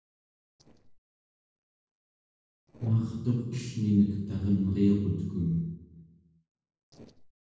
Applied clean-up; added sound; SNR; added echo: neural separator model SepFormer DNS4.